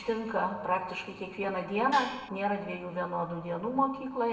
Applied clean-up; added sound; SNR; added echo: none; Gong; 8 dB; reverberation time 1.2 s.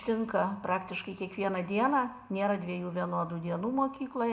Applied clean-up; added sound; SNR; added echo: none; none; none; none.